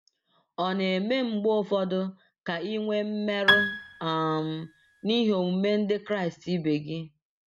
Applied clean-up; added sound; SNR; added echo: none; Piano; 0 dB; none.